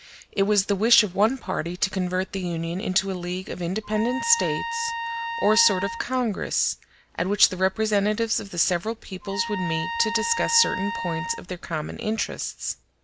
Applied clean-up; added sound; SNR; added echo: none; Trumpet; 7 dB; none.